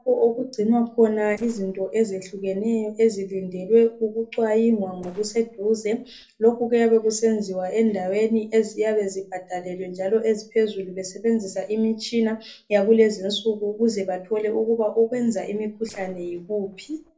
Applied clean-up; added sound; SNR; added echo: neural separator model SepFormer DNS4.